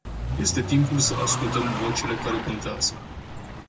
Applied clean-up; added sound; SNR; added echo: none; Car; 4 dB; none.